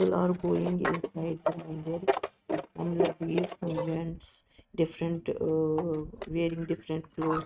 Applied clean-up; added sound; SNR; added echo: neural mask model RNNoise.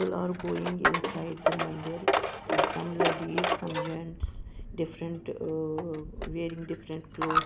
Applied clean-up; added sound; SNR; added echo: none; Coin (dropping); -3 dB; none.